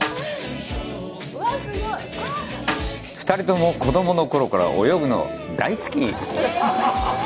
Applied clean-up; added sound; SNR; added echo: none; Snare drum; 12 dB; none.